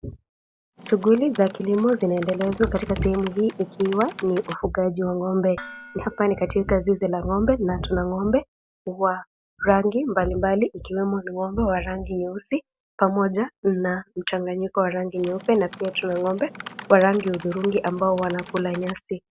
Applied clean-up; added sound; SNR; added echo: none; Typing + Dishes, pots, and pans; 17 dB; none.